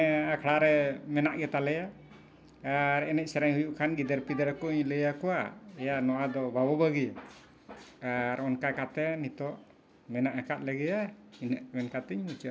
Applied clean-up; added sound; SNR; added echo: none; none; none; none.